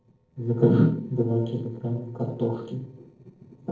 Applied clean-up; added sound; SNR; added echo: neural separator model SepFormer DNS4.